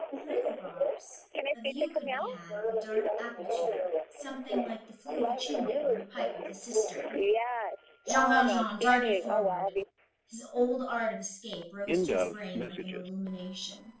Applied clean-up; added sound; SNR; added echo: neural separator model SepFormer DNS4.